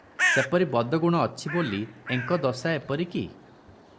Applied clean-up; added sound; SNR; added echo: none; Bird; 6 dB; none.